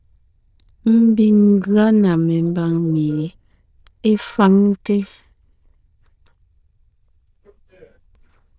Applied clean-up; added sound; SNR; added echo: neural diffusion model UNIVERSE++.